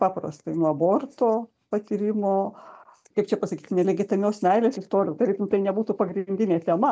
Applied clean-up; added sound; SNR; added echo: none; none; none; none.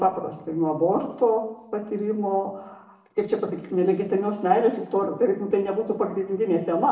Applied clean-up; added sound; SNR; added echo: none; none; none; reverberation time 0.8 s.